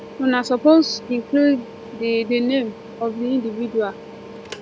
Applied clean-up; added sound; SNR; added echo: none; Mechanical fan; 16 dB; none.